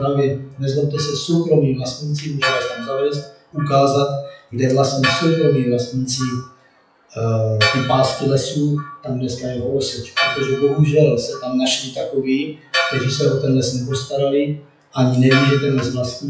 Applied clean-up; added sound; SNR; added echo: classical method WPE with log-MMSE.